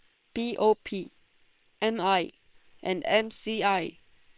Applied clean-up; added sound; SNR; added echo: neural separator model SepFormer WHAM!.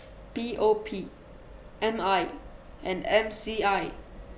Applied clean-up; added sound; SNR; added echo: none; Accelerating, revving, vroom; 18 dB; none.